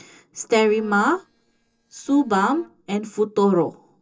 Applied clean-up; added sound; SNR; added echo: neural separator model SepFormer DNS4.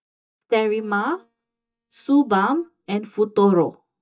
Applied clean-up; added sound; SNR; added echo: neural mask model DeepFilterNet 3.